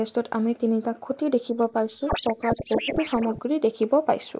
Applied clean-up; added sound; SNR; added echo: neural mask model Resemble Enhance denoiser.